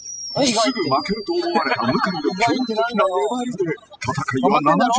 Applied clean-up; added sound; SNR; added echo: classical method spectral subtraction.